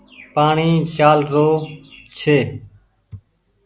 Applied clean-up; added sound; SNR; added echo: none; none; none; none.